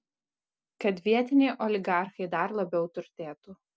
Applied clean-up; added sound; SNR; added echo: none; none; none; none.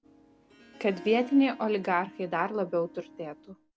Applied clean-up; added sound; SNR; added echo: none; Harp; 20 dB; none.